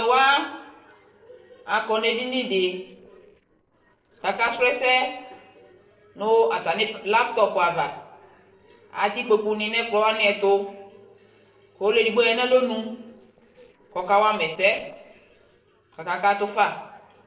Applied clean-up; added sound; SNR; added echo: neural separator model SepFormer DNS4.